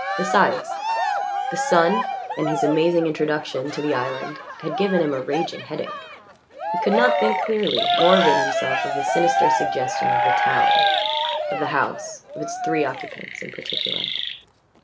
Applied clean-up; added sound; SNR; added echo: none; Chirp, tweet + Cheering; -1 dB; none.